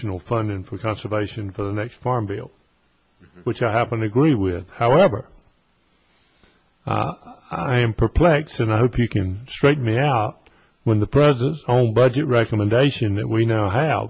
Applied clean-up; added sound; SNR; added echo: none; none; none; none.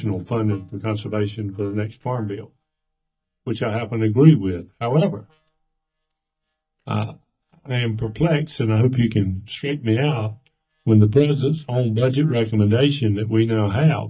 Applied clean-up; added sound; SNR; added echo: neural mask model DeepFilterNet 3.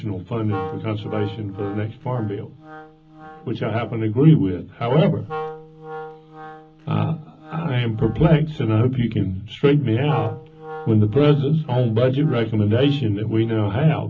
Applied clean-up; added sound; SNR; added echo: none; Wind instrument, woodwind instrument; 17 dB; reverberation time 0.4 s.